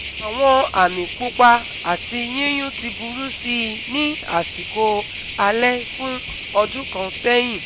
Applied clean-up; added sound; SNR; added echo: none; Cricket; 10 dB; none.